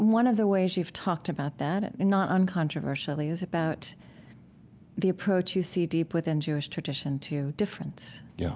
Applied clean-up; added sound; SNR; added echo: none; none; none; none.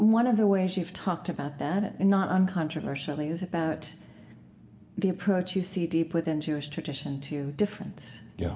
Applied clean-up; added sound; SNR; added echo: none; none; none; reverberation time 1.9 s.